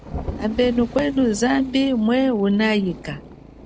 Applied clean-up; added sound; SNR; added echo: none; Motorcycle + Thunder; 13 dB; none.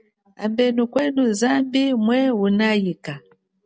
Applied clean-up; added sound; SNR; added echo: none; none; none; none.